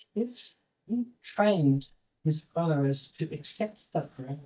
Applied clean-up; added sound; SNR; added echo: neural mask model DeepFilterNet 3.